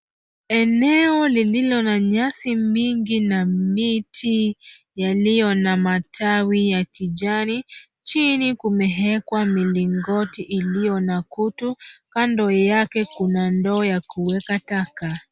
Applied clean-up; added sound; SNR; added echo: none; none; none; none.